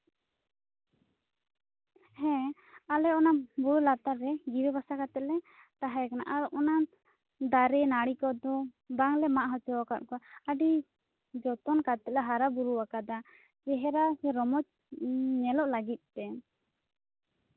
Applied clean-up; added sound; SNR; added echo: none; none; none; none.